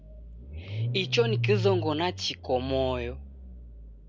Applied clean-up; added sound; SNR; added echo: none; Engine starting / Car; 4 dB; none.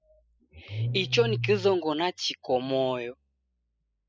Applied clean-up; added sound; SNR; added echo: classical method spectral subtraction.